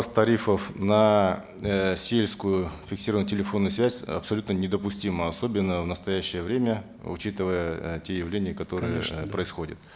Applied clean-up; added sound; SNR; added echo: none; none; none; none.